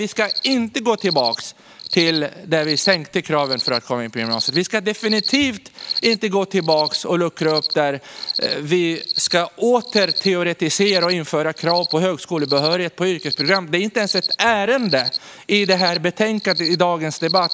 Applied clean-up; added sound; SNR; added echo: none; Cricket; 7 dB; none.